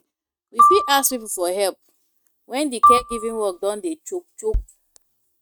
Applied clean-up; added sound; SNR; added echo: neural mask model RNNoise.